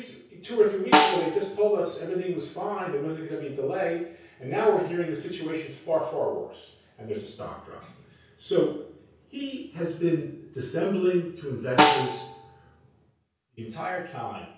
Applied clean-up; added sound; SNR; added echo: none; Snare drum; -2 dB; reverberation time 0.6 s.